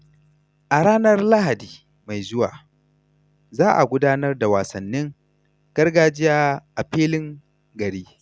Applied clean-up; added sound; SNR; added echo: none; none; none; none.